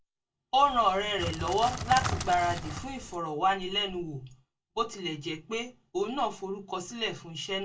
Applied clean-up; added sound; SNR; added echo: none; Crackle; 5 dB; reverberation time 0.1 s.